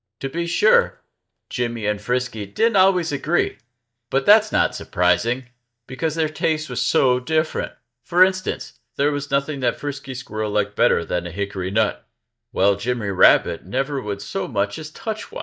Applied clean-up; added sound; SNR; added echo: neural mask model DeepFilterNet 3.